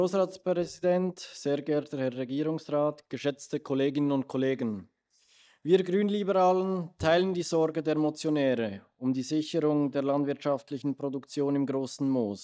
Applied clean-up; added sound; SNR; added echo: neural mask model DeepFilterNet 3.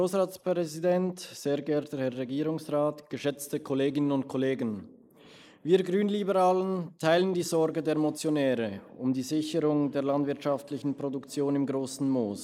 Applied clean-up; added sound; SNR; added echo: neural mask model Resemble Enhance denoiser.